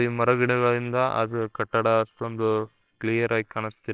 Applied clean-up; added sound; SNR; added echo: neural separator model SepFormer WHAMR!.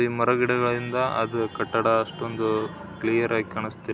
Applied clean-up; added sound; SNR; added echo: none; none; none; none.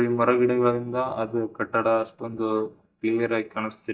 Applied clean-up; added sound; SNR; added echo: neural mask model DeepFilterNet 3.